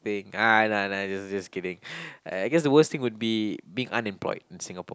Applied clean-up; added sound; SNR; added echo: none; none; none; none.